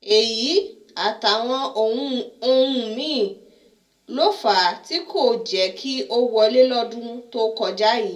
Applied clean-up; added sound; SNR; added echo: none; none; none; reverberation time 0.2 s.